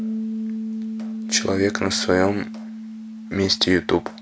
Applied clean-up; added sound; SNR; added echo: none; Piano; 7 dB; none.